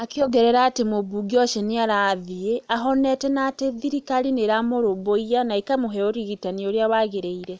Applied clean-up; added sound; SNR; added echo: none; none; none; none.